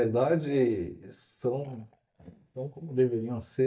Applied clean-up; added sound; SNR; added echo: neural mask model DeepFilterNet 3.